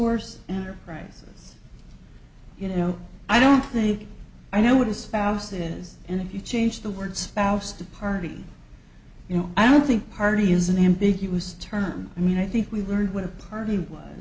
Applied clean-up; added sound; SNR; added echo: none; none; none; none.